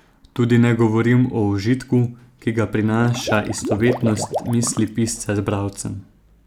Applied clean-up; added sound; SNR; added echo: none; Water / Liquid; 10 dB; none.